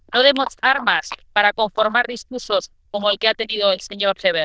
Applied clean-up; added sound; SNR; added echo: neural diffusion model UNIVERSE++.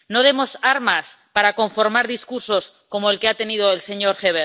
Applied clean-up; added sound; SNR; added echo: none; none; none; none.